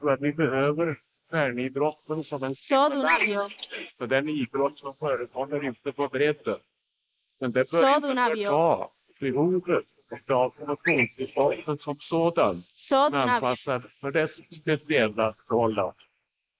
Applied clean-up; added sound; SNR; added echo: neural mask model Resemble Enhance denoiser.